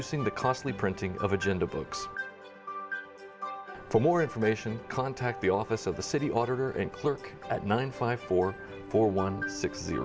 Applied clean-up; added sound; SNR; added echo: none; none; none; none.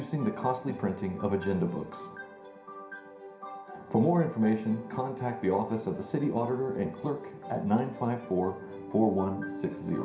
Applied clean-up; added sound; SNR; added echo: none; none; none; reverberation time 0.5 s.